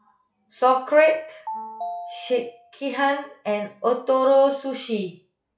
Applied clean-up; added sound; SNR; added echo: classical method log-MMSE.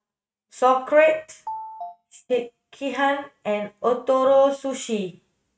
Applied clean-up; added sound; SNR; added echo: neural mask model RNNoise.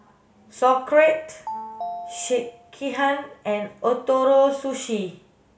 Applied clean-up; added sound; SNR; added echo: none; Telephone; 14 dB; none.